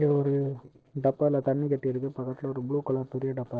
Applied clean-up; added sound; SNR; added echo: neural separator model SepFormer DNS4.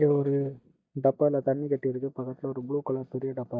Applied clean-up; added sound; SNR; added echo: neural mask model DeepFilterNet 3.